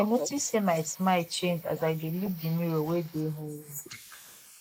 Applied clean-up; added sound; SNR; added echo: neural mask model Resemble Enhance denoiser.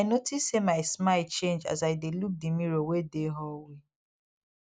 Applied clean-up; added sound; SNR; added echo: none; none; none; none.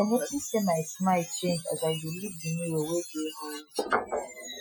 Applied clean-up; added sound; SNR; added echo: classical method Wiener filter.